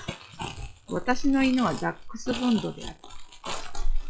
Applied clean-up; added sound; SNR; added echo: classical method log-MMSE.